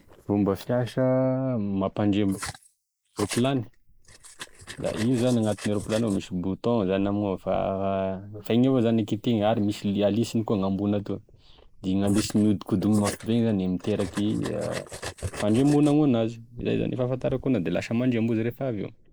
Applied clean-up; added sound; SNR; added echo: neural mask model Resemble Enhance denoiser.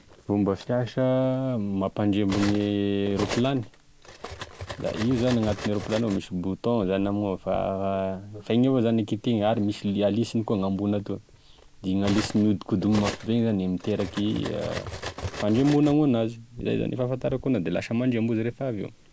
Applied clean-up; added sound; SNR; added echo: none; Cutlery, silverware; 14 dB; none.